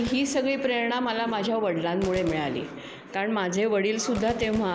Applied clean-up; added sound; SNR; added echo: none; Gunshot, gunfire; 17 dB; none.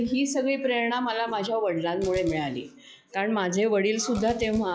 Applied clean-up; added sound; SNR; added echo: classical method log-MMSE.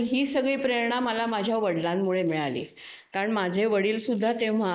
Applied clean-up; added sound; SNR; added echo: neural mask model Resemble Enhance denoiser.